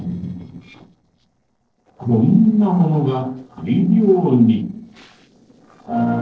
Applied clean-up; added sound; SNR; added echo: neural separator model SepFormer DNS4.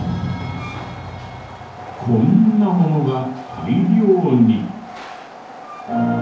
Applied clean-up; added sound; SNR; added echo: none; Train; 17 dB; reverberation time 0.9 s.